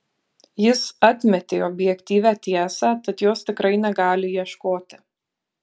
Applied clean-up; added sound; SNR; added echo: none; none; none; none.